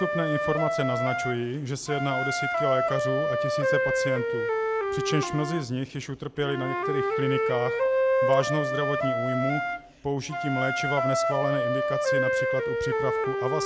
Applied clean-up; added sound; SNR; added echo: none; Wind instrument, woodwind instrument; -3 dB; none.